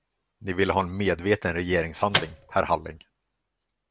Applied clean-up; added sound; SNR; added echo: none; Microwave oven; 5 dB; none.